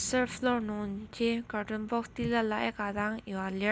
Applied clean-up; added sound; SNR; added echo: none; none; none; none.